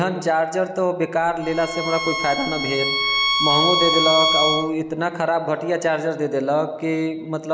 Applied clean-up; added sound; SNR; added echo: none; Bowed string instrument; 0 dB; none.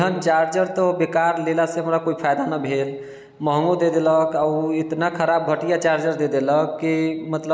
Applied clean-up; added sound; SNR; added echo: none; none; none; none.